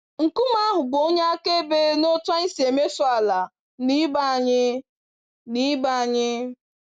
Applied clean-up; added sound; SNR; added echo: none; none; none; none.